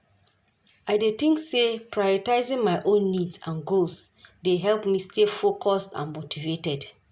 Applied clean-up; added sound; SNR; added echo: none; none; none; none.